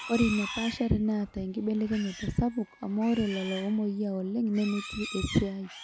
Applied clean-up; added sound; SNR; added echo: none; Livestock, farm animals, working animals; 13 dB; none.